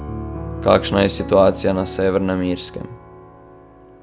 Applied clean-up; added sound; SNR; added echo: none; Piano; 11 dB; none.